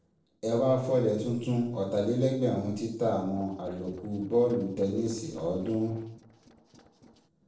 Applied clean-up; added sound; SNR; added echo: neural separator model SepFormer DNS4.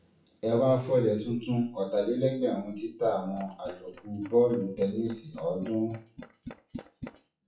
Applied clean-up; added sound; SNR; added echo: classical method WPE with log-MMSE.